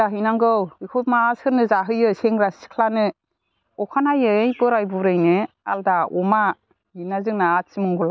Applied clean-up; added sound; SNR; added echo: none; none; none; none.